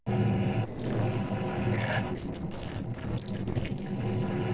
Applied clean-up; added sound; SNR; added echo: neural separator model SepFormer DNS4.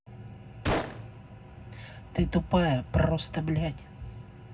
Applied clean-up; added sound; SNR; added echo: none; Gunshot, gunfire; 5 dB; reverberation time 0.4 s.